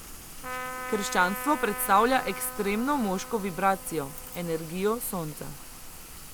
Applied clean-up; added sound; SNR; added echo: none; Rain + Trumpet; 10 dB; none.